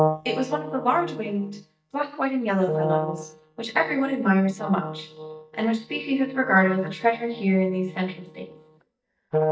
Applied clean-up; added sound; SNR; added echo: neural mask model DeepFilterNet 3.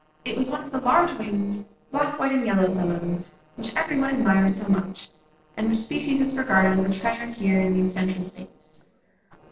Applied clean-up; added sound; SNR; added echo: neural separator model SepFormer DNS4.